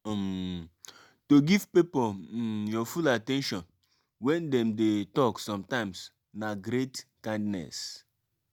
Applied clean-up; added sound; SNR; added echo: none; none; none; none.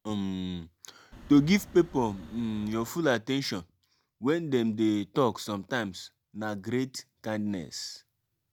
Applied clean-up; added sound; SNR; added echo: none; Wind; 19 dB; none.